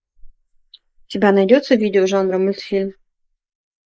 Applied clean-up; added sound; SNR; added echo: neural mask model Resemble Enhance denoiser.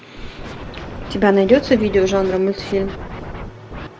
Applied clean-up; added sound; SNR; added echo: none; Scratching (performance technique); 12 dB; none.